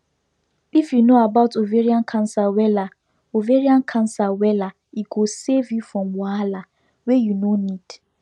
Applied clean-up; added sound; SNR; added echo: none; none; none; none.